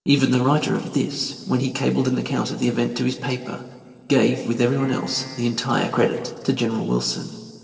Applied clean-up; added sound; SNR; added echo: neural separator model SepFormer DNS4.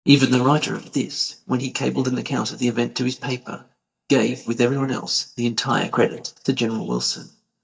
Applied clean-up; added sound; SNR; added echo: neural mask model DeepFilterNet 3.